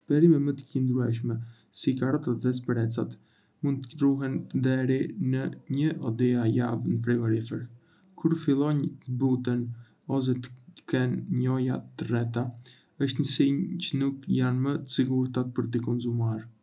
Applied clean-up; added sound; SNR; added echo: none; none; none; none.